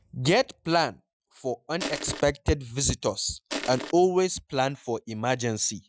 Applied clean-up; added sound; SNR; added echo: classical method Wiener filter.